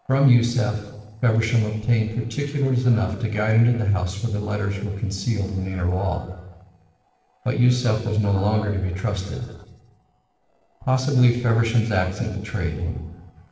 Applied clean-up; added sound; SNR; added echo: neural separator model SepFormer DNS4.